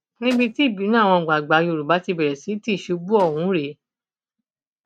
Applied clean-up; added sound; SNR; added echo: neural mask model RNNoise.